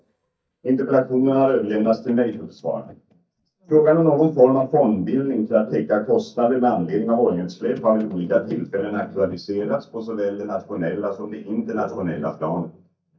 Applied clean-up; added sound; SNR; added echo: neural mask model DeepFilterNet 3.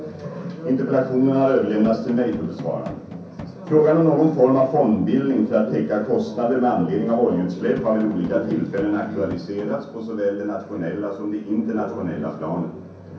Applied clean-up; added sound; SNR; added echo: none; Drum; 13 dB; reverberation time 0.6 s.